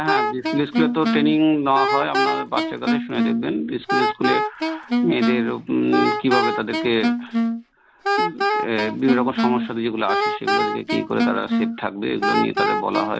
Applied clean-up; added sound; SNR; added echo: none; Wind instrument, woodwind instrument; 0 dB; none.